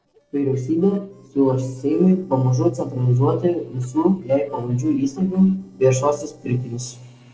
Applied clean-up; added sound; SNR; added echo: neural separator model SepFormer DNS4.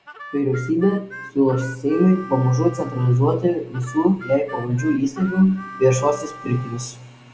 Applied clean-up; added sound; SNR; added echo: none; Harmonica; 17 dB; reverberation time 1.6 s.